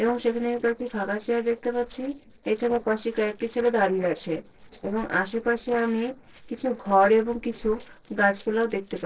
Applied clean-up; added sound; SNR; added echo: neural separator model SepFormer DNS4.